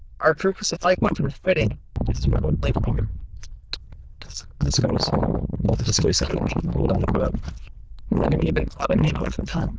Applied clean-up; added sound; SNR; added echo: neural diffusion model UNIVERSE++.